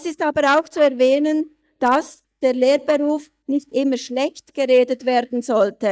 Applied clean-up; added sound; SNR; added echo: neural mask model DeepFilterNet 3.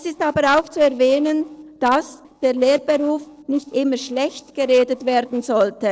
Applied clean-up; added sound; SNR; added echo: neural separator model SepFormer DNS4.